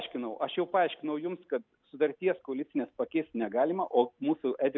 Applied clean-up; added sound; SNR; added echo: none; none; none; none.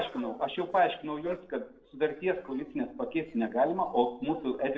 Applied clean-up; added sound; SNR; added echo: neural separator model SepFormer DNS4.